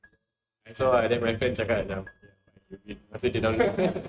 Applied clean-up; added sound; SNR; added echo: neural mask model RNNoise.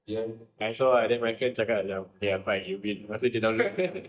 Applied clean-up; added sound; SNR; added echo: neural mask model DeepFilterNet 3.